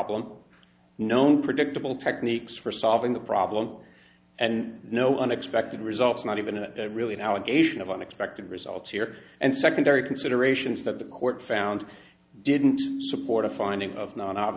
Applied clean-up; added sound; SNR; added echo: none; none; none; none.